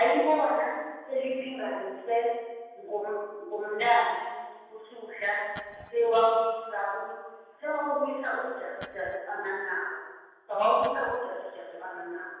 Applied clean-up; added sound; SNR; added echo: none; Glass; 16 dB; reverberation time 1.2 s.